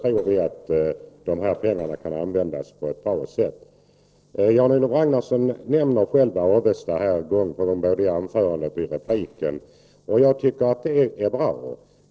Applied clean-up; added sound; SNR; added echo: neural separator model SepFormer DNS4.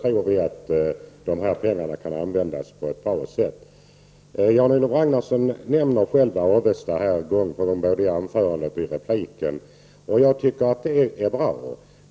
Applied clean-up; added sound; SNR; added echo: none; none; none; none.